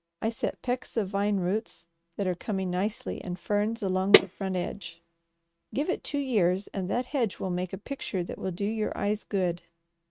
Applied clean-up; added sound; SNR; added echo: neural mask model RNNoise.